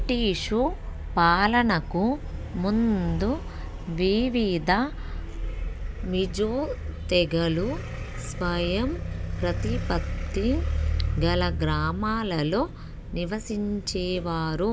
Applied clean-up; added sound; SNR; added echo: none; none; none; none.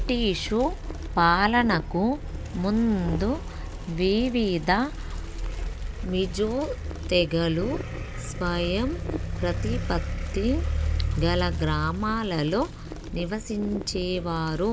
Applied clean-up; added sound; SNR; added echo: none; Wind; 18 dB; none.